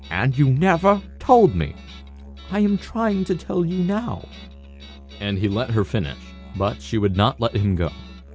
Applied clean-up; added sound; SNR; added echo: none; Guitar + Musical instrument; 18 dB; none.